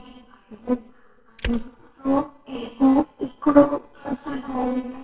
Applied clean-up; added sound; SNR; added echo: neural separator model SepFormer WHAMR!.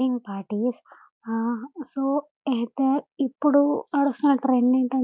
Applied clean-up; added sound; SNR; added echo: none; none; none; none.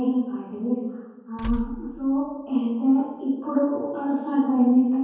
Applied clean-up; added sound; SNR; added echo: none; Tools; 14 dB; reverberation time 1.3 s.